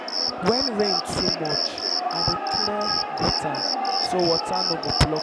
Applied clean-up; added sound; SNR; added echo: none; Cricket; -2 dB; none.